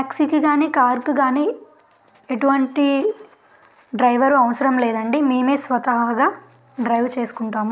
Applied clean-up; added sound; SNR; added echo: none; none; none; none.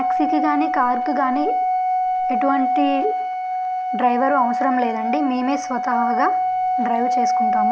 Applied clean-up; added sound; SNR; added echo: none; Organ; -2 dB; none.